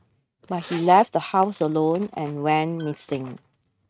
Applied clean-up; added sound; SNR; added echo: neural mask model RNNoise.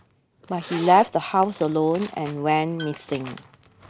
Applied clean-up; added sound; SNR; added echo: none; Zipper (clothing) + Tools; 17 dB; none.